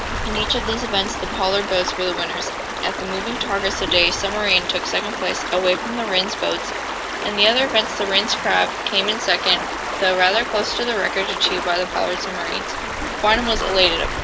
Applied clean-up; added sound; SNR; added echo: none; Stream; 4 dB; none.